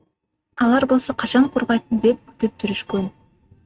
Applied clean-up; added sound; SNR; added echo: neural mask model RNNoise.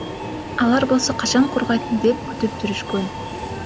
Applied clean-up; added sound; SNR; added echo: none; Subway, metro, underground; 8 dB; none.